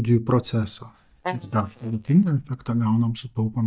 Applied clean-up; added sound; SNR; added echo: neural mask model DeepFilterNet 3.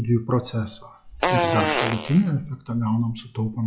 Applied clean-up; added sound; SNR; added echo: classical method log-MMSE.